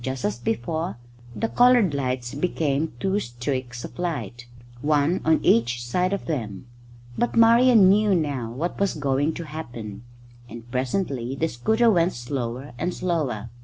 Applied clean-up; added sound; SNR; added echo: none; none; none; none.